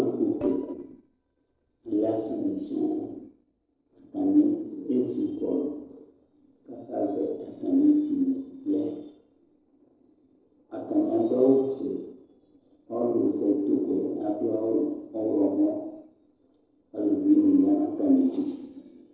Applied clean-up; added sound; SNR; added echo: neural separator model SepFormer DNS4.